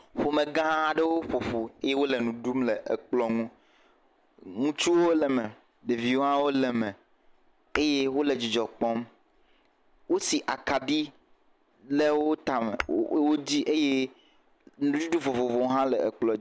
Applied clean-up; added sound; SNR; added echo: none; Tap / Hammer; 16 dB; none.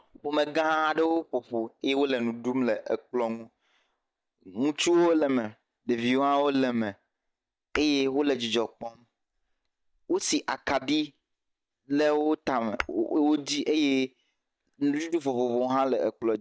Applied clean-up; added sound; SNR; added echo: neural mask model DeepFilterNet 3.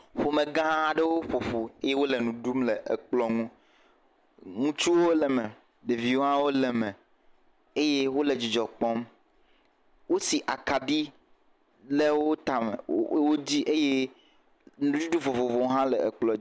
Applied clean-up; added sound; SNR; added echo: none; none; none; none.